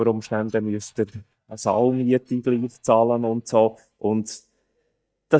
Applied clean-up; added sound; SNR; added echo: neural mask model DeepFilterNet 3.